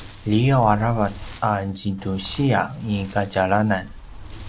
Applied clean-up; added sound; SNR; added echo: none; Wind; 16 dB; none.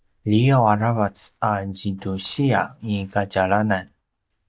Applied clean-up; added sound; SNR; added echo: neural mask model DeepFilterNet 3.